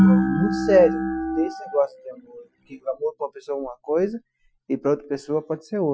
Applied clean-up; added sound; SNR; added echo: classical method Wiener filter.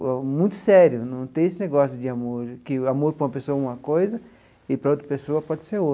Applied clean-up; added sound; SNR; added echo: none; none; none; none.